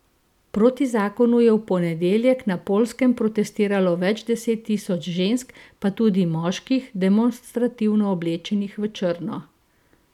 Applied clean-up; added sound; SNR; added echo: none; none; none; none.